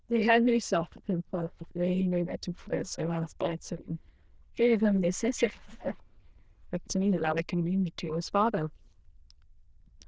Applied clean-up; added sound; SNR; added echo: neural diffusion model UNIVERSE++.